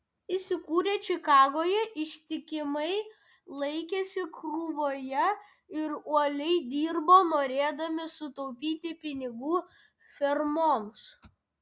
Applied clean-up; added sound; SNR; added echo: none; none; none; none.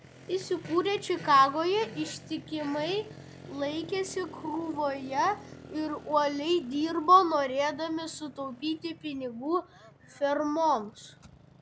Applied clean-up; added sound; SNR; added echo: none; Motorcycle + Fart; 18 dB; none.